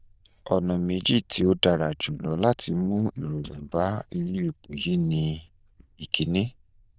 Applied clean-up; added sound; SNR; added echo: neural diffusion model UNIVERSE++.